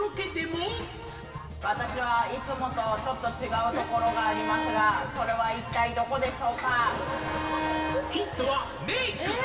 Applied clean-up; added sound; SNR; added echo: none; Bowed string instrument; 8 dB; reverberation time 2.5 s.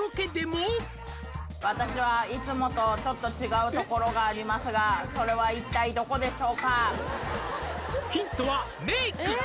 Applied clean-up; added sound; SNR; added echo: none; none; none; none.